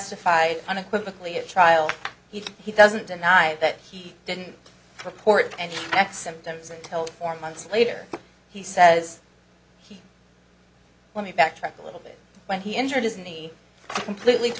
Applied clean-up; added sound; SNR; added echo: none; none; none; none.